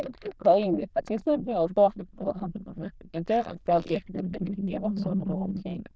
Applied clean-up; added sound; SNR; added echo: neural diffusion model UNIVERSE++.